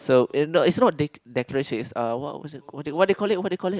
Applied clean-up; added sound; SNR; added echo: none; none; none; none.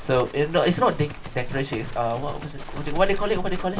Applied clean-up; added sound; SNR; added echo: none; Livestock, farm animals, working animals; 6 dB; reverberation time 0.2 s.